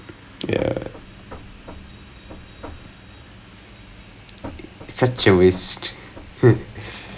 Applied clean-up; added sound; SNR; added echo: none; Knock / Wood; 18 dB; none.